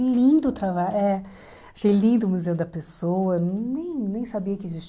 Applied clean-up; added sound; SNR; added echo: none; none; none; none.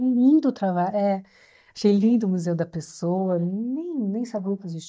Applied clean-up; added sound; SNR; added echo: neural mask model DeepFilterNet 3.